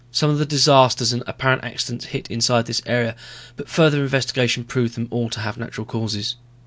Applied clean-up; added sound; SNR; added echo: none; none; none; none.